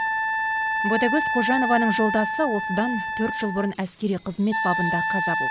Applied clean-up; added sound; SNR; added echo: none; Wind instrument, woodwind instrument; 1 dB; none.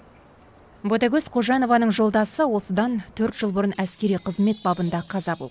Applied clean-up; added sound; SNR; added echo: none; none; none; none.